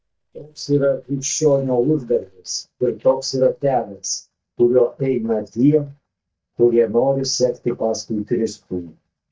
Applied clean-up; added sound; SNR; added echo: neural mask model DeepFilterNet 3.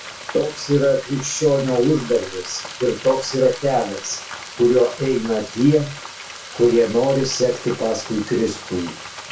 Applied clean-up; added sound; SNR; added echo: none; Frying (food); 15 dB; reverberation time 0.2 s.